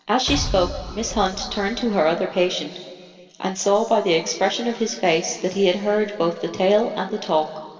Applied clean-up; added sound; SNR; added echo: none; Explosion; 10 dB; reverberation time 2.3 s.